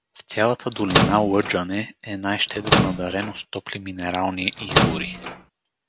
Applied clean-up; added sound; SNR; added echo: none; Microwave oven; -3 dB; none.